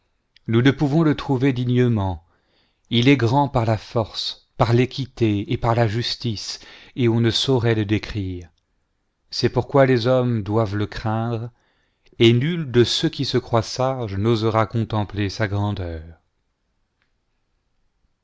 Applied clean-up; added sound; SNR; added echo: none; none; none; none.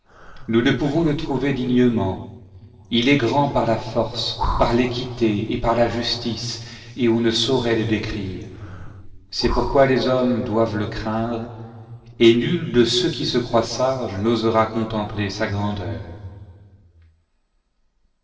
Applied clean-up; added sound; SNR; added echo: neural separator model SepFormer DNS4.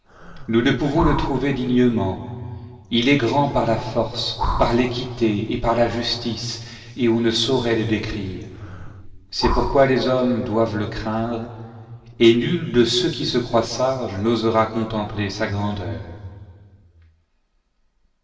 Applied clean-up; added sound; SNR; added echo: none; Breathing; 8 dB; reverberation time 2.2 s.